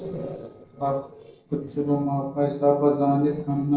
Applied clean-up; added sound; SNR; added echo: neural separator model SepFormer DNS4.